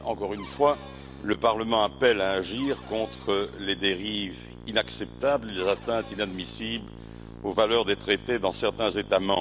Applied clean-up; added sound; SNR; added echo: none; Cupboard open or close / Door + Musical instrument; 15 dB; none.